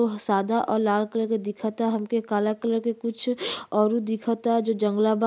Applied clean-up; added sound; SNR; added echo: none; none; none; none.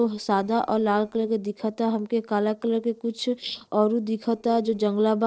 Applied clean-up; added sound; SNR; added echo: neural separator model SepFormer DNS4.